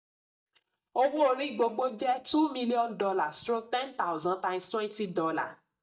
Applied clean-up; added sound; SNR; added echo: neural mask model DeepFilterNet 3.